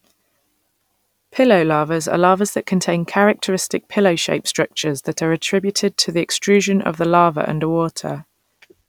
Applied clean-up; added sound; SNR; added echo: none; none; none; none.